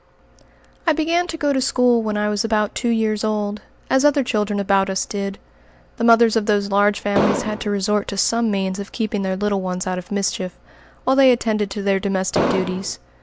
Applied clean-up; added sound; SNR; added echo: none; Explosion; 1 dB; none.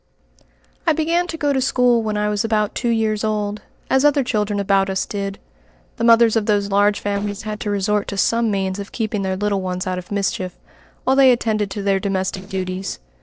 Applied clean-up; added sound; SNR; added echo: neural separator model SepFormer DNS4.